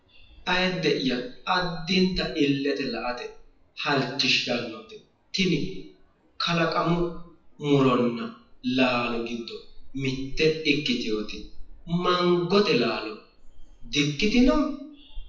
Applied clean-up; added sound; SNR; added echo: classical method WPE with log-MMSE.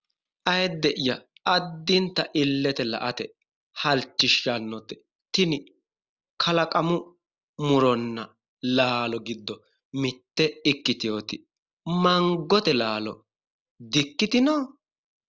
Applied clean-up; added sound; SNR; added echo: none; none; none; none.